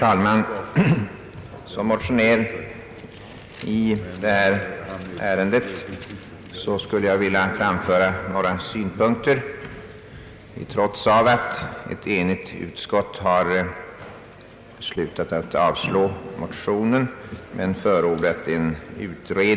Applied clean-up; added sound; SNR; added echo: none; none; none; none.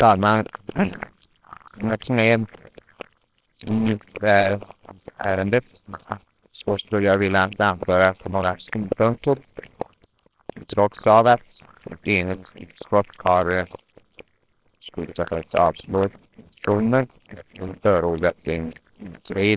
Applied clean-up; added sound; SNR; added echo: neural separator model SepFormer WHAMR!.